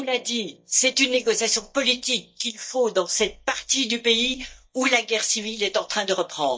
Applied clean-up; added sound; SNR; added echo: neural mask model DeepFilterNet 3.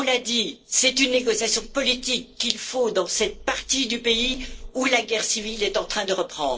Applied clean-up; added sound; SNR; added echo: neural separator model SepFormer DNS4.